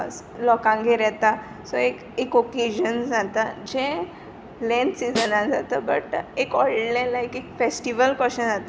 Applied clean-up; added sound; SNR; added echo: none; Snare drum; 10 dB; none.